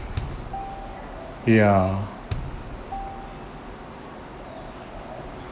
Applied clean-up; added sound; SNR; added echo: none; Bass drum + Marimba, xylophone; 10 dB; none.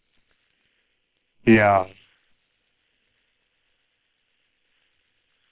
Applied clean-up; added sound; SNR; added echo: neural separator model SepFormer WHAM!.